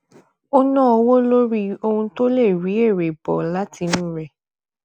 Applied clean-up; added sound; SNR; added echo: none; none; none; none.